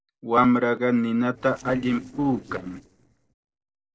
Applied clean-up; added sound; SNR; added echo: neural separator model SepFormer DNS4.